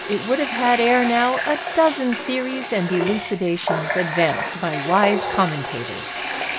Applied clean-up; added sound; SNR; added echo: none; Water tap, faucet; 5 dB; none.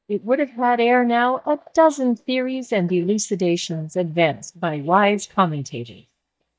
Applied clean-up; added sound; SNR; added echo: neural mask model DeepFilterNet 3.